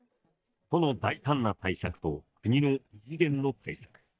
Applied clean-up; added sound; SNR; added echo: neural mask model DeepFilterNet 3.